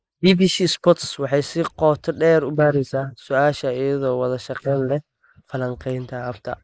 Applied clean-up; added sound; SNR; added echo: neural mask model Resemble Enhance denoiser.